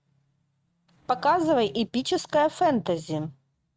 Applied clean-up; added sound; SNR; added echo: neural mask model RNNoise.